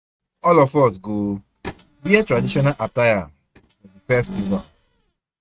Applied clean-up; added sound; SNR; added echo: neural mask model RNNoise.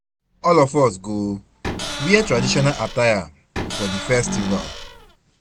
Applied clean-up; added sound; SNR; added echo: none; Cupboard open or close / Door; 7 dB; none.